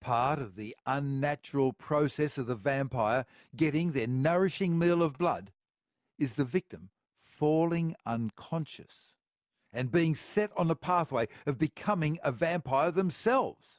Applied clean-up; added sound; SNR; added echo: none; none; none; none.